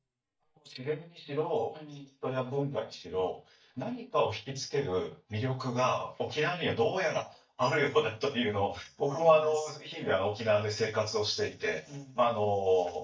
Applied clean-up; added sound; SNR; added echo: neural mask model DeepFilterNet 3.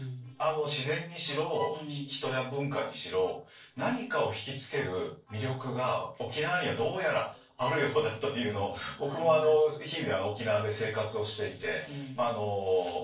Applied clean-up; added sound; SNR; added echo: neural separator model SepFormer DNS4.